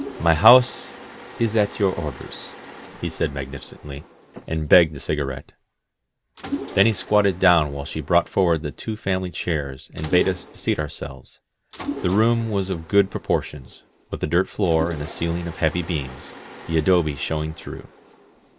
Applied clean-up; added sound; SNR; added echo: none; Mechanisms; 16 dB; none.